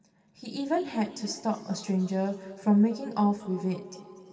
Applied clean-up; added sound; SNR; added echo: none; none; none; reverberation time 2.8 s.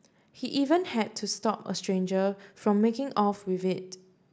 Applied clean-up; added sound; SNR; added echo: none; none; none; none.